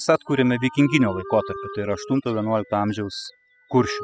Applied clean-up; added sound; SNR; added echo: classical method spectral subtraction.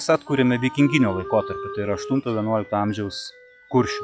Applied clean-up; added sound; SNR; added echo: classical method log-MMSE.